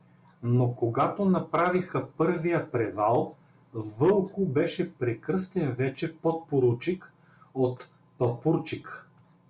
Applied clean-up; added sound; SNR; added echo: none; none; none; none.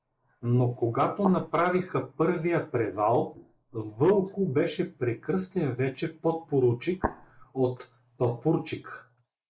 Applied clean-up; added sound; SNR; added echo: neural mask model Resemble Enhance denoiser.